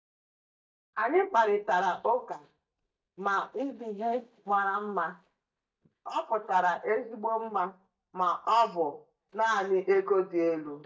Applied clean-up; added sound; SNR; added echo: neural mask model DeepFilterNet 3.